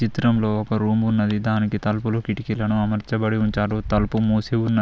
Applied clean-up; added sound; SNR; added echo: none; none; none; none.